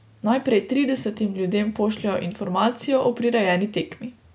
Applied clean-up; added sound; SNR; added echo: none; none; none; none.